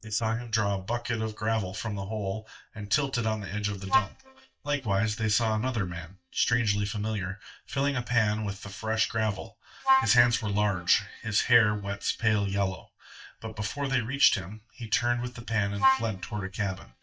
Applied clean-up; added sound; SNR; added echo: neural mask model DeepFilterNet 3.